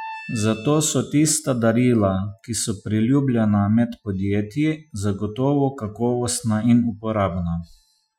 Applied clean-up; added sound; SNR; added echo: classical method Wiener filter.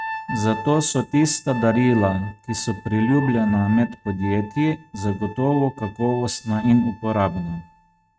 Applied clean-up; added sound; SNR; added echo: neural mask model RNNoise.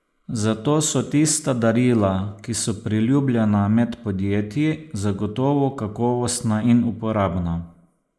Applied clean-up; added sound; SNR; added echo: neural mask model Resemble Enhance denoiser.